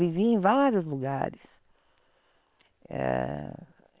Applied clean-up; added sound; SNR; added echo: neural separator model SepFormer WHAM!.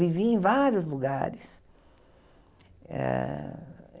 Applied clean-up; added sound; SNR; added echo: none; none; none; none.